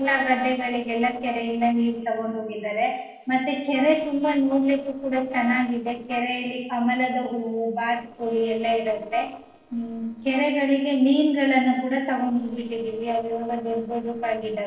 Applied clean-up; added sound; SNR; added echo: neural separator model SepFormer DNS4.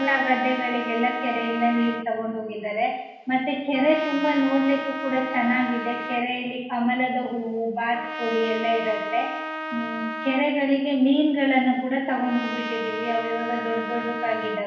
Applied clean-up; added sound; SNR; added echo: none; Trumpet; 9 dB; reverberation time 0.9 s.